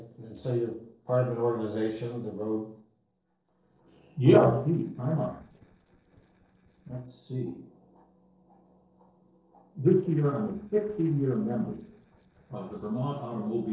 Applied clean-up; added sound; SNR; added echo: neural separator model SepFormer DNS4.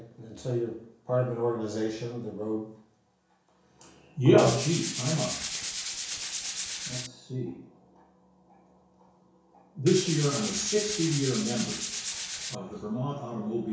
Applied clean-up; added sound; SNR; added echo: none; Tools; 4 dB; reverberation time 0.6 s.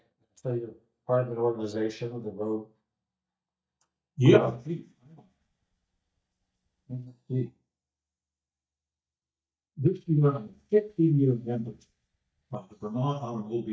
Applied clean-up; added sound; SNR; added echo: neural mask model DeepFilterNet 3.